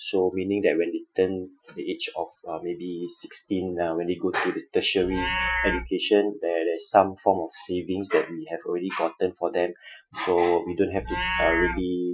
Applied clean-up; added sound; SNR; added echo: classical method Wiener filter.